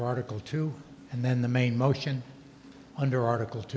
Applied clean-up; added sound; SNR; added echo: none; none; none; none.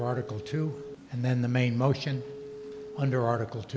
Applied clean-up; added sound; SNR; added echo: none; Telephone; 15 dB; none.